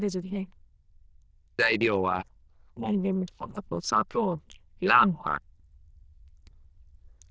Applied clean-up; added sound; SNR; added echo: neural diffusion model UNIVERSE++.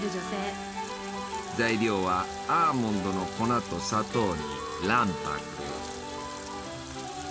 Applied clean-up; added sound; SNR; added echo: none; Harp + Sink (filling or washing) / Water tap, faucet; 13 dB; none.